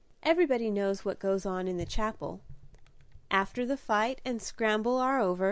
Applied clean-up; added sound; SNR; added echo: none; none; none; none.